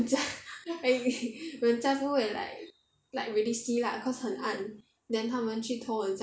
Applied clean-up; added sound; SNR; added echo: none; none; none; none.